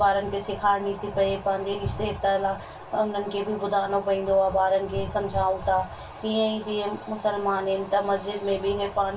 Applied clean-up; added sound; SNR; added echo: none; none; none; reverberation time 0.2 s.